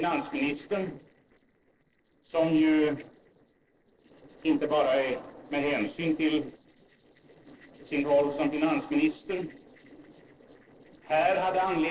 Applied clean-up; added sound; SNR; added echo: neural separator model SepFormer DNS4.